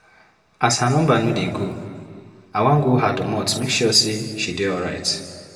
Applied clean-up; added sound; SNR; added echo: none; none; none; reverberation time 1.7 s.